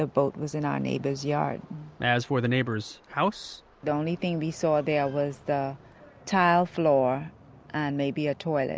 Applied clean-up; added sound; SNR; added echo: none; none; none; none.